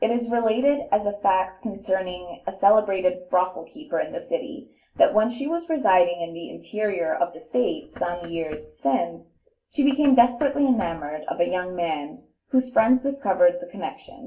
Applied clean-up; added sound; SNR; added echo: none; none; none; reverberation time 0.3 s.